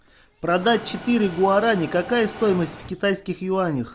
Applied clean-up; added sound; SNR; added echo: none; Mechanisms; 14 dB; none.